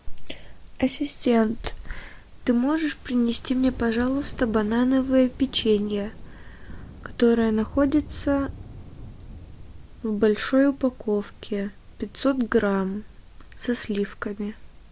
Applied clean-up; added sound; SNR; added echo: none; Thunder; 19 dB; none.